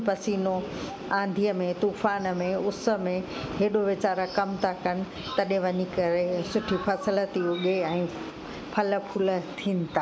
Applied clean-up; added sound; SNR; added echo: none; none; none; none.